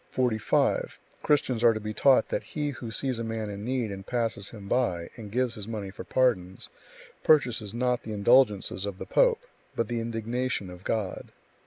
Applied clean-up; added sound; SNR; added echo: none; none; none; none.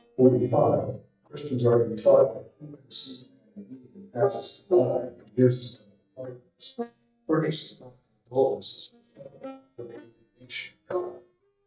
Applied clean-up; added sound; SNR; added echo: neural mask model DeepFilterNet 3.